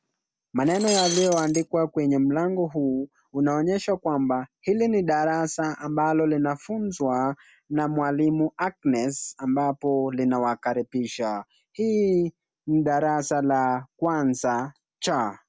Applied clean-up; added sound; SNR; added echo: none; Shatter; 6 dB; none.